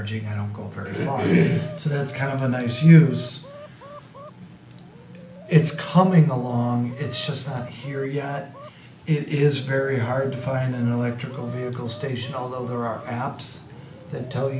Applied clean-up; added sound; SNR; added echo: none; Chicken, rooster; 19 dB; none.